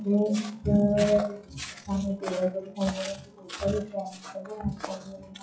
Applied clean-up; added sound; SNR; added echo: classical method WPE with log-MMSE.